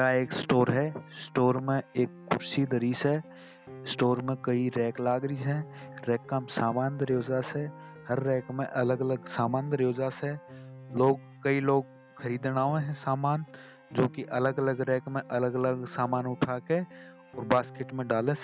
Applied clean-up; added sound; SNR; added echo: none; Piano; 19 dB; none.